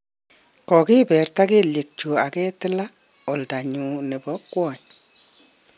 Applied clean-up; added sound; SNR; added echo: none; none; none; none.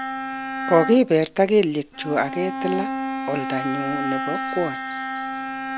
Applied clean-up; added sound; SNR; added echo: none; Bowed string instrument; 5 dB; none.